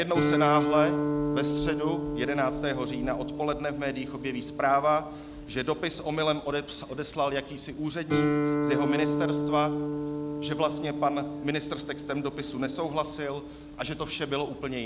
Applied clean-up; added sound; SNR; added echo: none; Guitar; 2 dB; none.